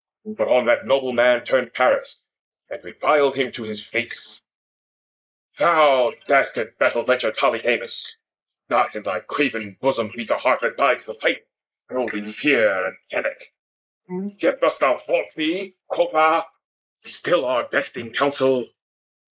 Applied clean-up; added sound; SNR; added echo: neural mask model Resemble Enhance denoiser.